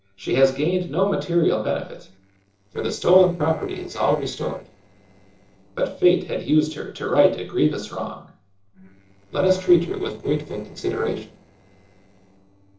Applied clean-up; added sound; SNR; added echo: neural separator model SepFormer DNS4.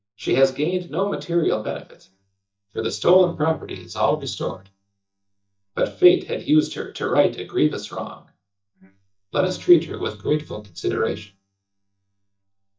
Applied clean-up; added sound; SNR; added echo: neural mask model DeepFilterNet 3.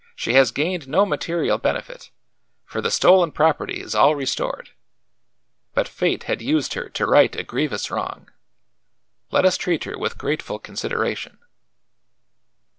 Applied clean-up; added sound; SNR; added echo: none; none; none; none.